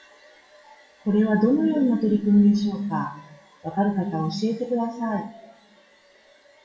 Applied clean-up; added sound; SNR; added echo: classical method WPE with log-MMSE.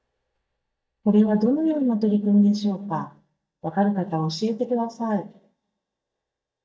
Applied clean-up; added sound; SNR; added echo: neural mask model DeepFilterNet 3.